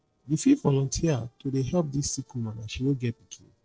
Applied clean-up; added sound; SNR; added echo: neural separator model SepFormer DNS4.